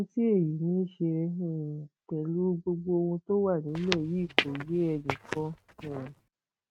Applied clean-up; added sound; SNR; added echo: neural mask model RNNoise.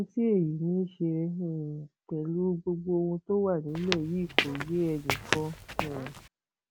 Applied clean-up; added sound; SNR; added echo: none; Squeak / Walk, footsteps; 3 dB; none.